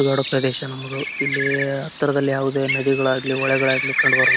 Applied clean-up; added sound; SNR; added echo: none; Bird; 3 dB; none.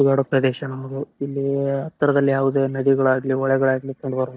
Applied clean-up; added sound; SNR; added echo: neural mask model DeepFilterNet 3.